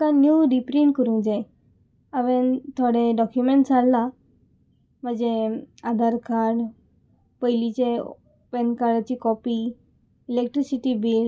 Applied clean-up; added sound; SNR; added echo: none; none; none; none.